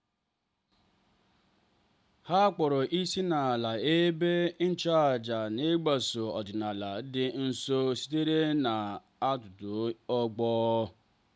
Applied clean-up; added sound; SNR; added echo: none; none; none; none.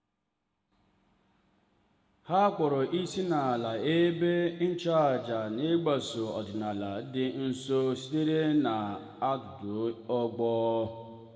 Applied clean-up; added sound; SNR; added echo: none; none; none; reverberation time 2.2 s.